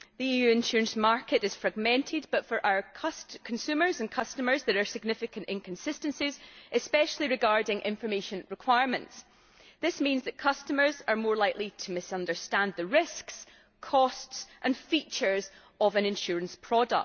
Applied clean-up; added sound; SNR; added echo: none; none; none; none.